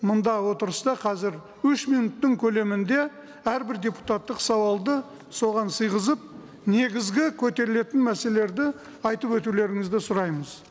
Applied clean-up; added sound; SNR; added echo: none; none; none; none.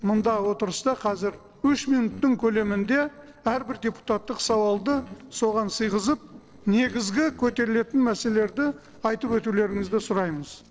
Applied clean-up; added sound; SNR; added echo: neural separator model SepFormer DNS4.